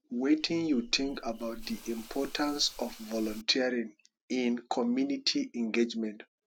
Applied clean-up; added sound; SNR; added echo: none; Hiss / Insect; 16 dB; none.